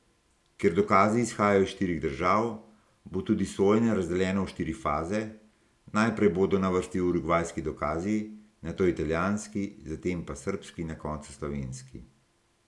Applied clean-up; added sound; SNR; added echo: none; none; none; none.